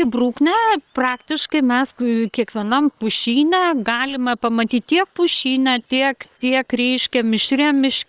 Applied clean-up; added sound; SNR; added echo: neural separator model SepFormer WHAM!.